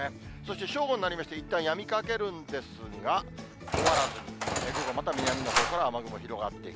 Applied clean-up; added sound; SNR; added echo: none; Engine; 0 dB; none.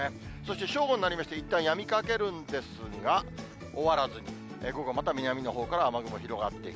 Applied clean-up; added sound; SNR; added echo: none; none; none; none.